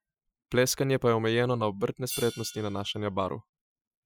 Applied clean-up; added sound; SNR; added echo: classical method Wiener filter.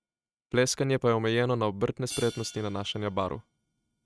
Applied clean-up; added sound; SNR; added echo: neural mask model RNNoise.